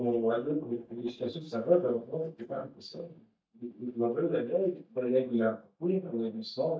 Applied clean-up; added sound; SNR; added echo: neural mask model DeepFilterNet 3.